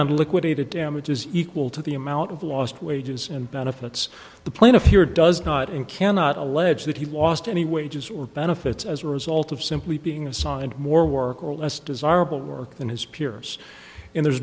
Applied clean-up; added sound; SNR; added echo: none; none; none; none.